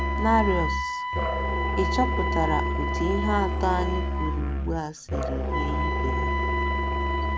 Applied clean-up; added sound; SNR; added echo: none; Musical instrument + Wind instrument, woodwind instrument; -4 dB; none.